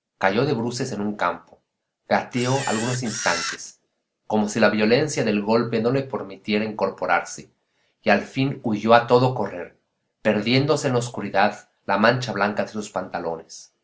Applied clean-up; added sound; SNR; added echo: none; Camera; 8 dB; none.